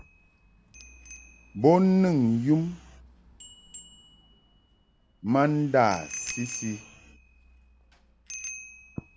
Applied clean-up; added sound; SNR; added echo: none; Bicycle bell; 17 dB; none.